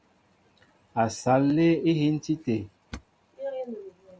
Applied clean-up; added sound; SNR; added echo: none; none; none; none.